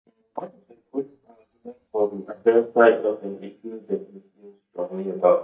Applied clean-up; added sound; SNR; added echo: neural mask model DeepFilterNet 3.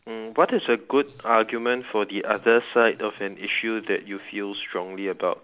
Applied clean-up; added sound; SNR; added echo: none; none; none; none.